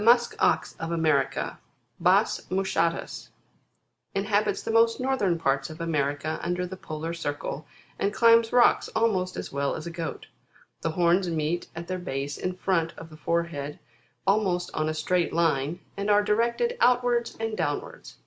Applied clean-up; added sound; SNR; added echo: none; none; none; none.